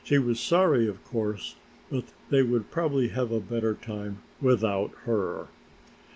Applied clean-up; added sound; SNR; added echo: none; none; none; none.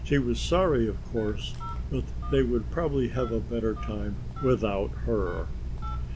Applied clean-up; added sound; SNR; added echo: none; Telephone; 4 dB; none.